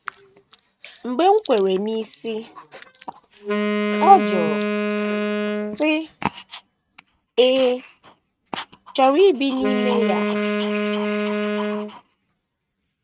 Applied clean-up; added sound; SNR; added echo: neural mask model RNNoise.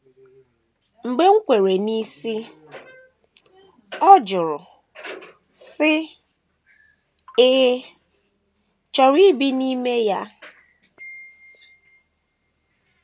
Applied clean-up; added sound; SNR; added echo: none; none; none; none.